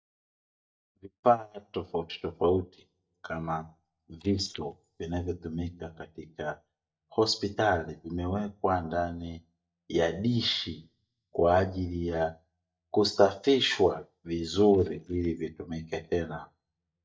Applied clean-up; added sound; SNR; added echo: neural mask model DeepFilterNet 3.